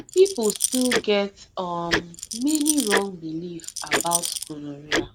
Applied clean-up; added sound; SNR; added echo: none; Rattle + Tick-tock; 3 dB; none.